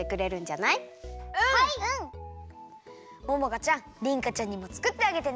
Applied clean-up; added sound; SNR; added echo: none; none; none; none.